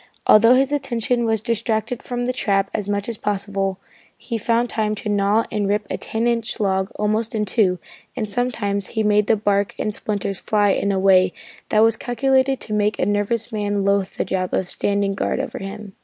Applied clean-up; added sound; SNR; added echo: none; none; none; none.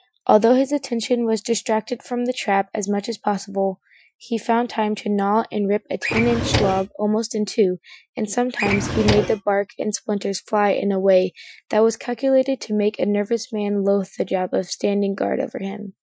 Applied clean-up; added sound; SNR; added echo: classical method Wiener filter.